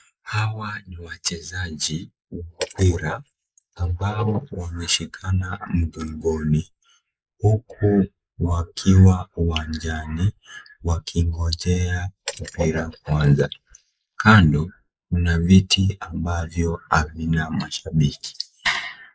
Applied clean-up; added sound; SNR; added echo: neural mask model Resemble Enhance denoiser.